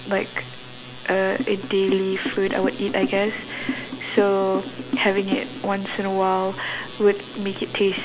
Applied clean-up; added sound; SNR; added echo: none; Drum; 7 dB; none.